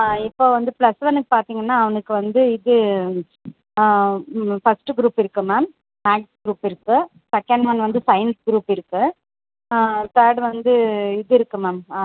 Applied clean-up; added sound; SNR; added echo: none; none; none; none.